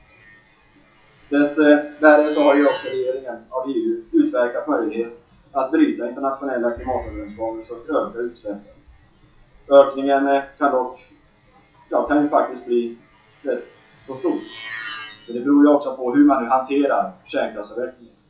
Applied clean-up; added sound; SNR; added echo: classical method WPE with log-MMSE.